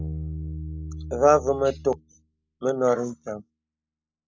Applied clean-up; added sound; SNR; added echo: neural mask model DeepFilterNet 3.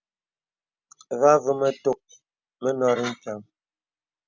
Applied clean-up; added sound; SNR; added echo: none; none; none; none.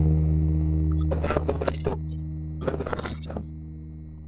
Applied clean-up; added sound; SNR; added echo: neural separator model SepFormer DNS4.